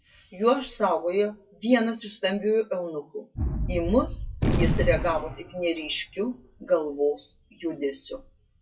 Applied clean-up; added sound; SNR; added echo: classical method WPE with log-MMSE.